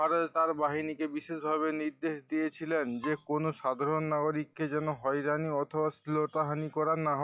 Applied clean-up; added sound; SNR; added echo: classical method log-MMSE.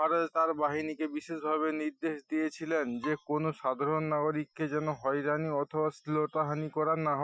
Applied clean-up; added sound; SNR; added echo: classical method Wiener filter.